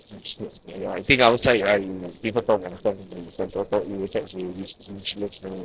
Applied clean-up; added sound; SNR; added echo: neural separator model SepFormer DNS4.